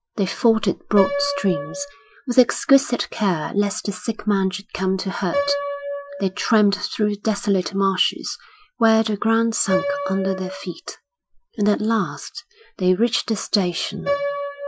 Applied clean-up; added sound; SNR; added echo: classical method Wiener filter.